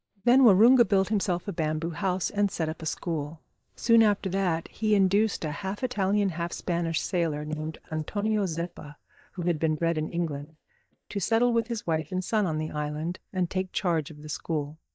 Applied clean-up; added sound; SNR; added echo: neural mask model DeepFilterNet 3.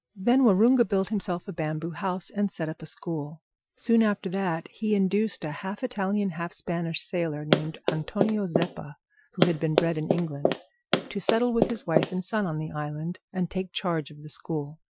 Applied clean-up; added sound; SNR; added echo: classical method Wiener filter.